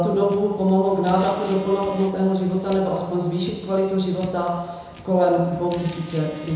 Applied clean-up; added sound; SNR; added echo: none; Car; 20 dB; reverberation time 1.0 s.